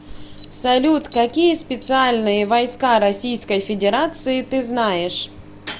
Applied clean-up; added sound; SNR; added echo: none; Alarm; 20 dB; none.